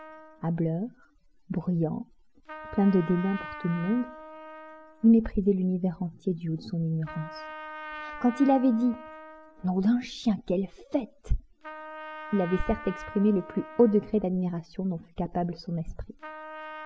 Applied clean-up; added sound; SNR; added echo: none; Trumpet; 16 dB; none.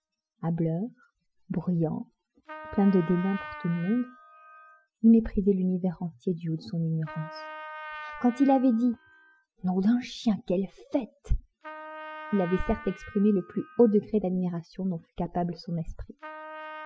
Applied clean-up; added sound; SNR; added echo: classical method Wiener filter.